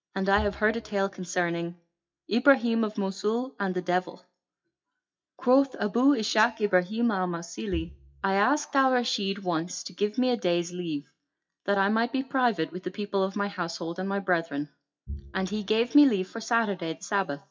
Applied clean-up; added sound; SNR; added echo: classical method WPE with log-MMSE.